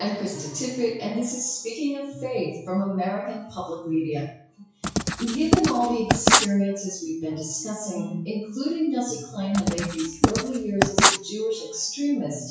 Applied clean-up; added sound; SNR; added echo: classical method WPE with log-MMSE.